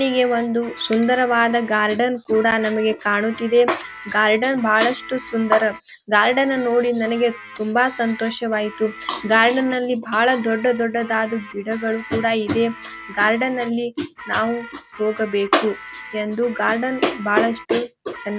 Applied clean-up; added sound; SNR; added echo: none; Guitar; 18 dB; none.